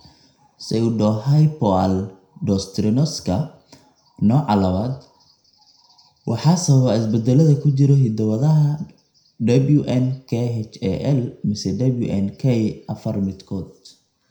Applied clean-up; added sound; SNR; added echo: none; none; none; reverberation time 0.5 s.